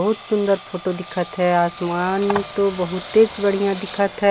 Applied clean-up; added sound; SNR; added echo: none; Engine + Telephone; 11 dB; none.